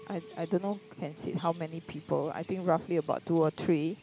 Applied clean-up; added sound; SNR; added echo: none; Chink, clink + Chirp, tweet; 19 dB; none.